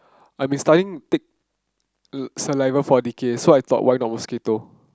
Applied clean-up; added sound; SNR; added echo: none; none; none; none.